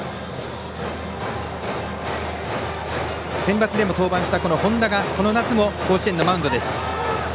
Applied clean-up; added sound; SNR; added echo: none; none; none; none.